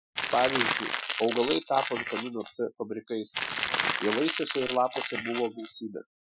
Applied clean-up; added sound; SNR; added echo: classical method Wiener filter.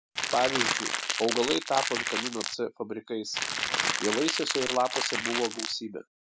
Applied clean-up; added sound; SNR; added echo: none; Crackle; 0 dB; none.